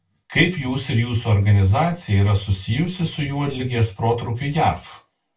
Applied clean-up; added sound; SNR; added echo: none; none; none; reverberation time 0.2 s.